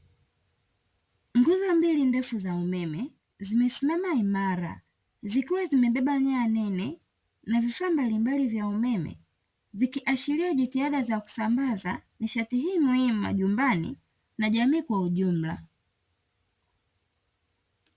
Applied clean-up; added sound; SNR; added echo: none; none; none; none.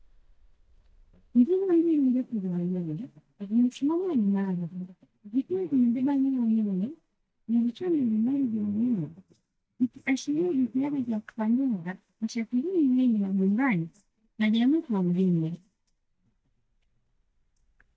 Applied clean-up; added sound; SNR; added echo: neural mask model DeepFilterNet 3.